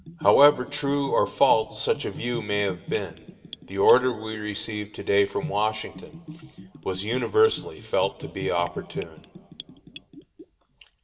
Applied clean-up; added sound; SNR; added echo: none; Bathtub (filling or washing) / Gurgling; 16 dB; reverberation time 2.8 s.